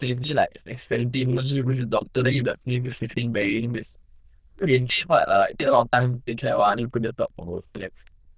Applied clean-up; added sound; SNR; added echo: neural diffusion model UNIVERSE++.